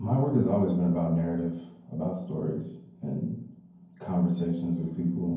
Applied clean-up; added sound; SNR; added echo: none; none; none; reverberation time 0.9 s.